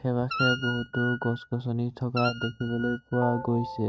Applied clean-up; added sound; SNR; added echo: neural mask model RNNoise.